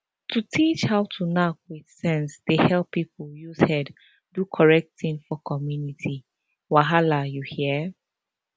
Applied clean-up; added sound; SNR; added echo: none; none; none; none.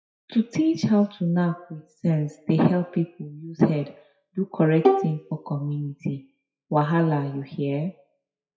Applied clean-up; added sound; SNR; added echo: classical method WPE with log-MMSE.